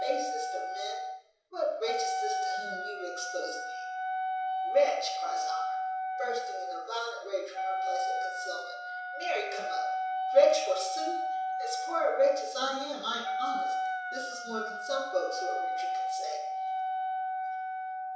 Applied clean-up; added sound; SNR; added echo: none; Wind instrument, woodwind instrument; 0 dB; reverberation time 0.7 s.